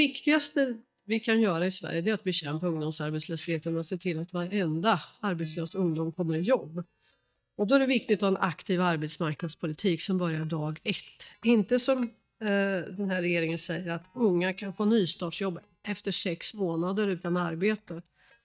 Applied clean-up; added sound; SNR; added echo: neural mask model DeepFilterNet 3.